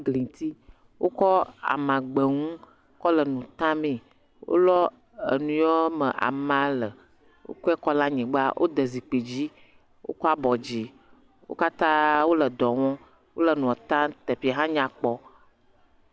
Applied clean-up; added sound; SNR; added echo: none; none; none; none.